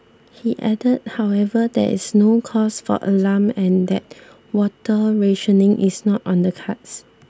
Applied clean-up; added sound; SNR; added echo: none; none; none; none.